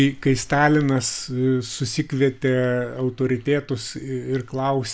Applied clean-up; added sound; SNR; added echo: none; none; none; none.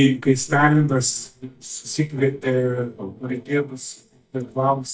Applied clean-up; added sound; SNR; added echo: neural mask model DeepFilterNet 3.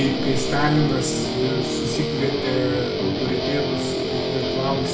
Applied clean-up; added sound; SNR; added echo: none; Guitar; 0 dB; reverberation time 0.6 s.